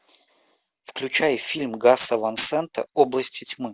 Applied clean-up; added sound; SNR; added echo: none; none; none; none.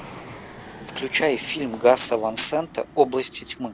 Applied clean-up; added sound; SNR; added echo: none; Fixed-wing aircraft, airplane; 18 dB; none.